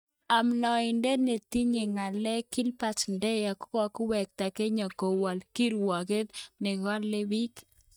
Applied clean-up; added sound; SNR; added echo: neural mask model DeepFilterNet 3.